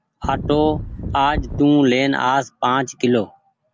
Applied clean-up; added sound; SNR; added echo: none; Wind; 7 dB; none.